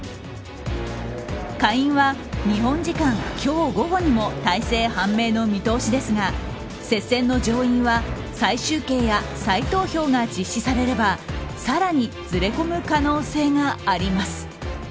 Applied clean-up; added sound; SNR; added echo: none; none; none; none.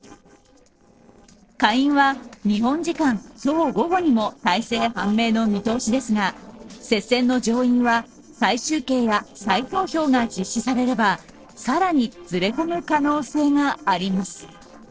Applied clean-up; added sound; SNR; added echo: neural separator model SepFormer DNS4.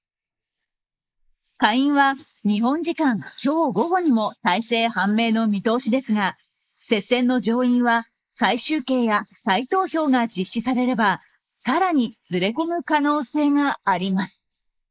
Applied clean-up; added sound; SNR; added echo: neural mask model Resemble Enhance denoiser.